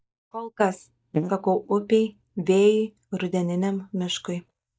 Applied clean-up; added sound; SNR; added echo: neural mask model DeepFilterNet 3.